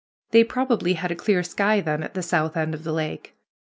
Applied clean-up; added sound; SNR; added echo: none; none; none; none.